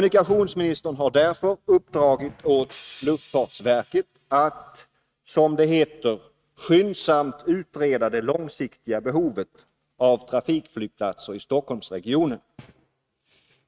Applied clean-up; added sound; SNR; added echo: neural mask model RNNoise.